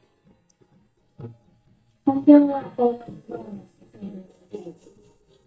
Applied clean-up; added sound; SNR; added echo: neural mask model DeepFilterNet 3.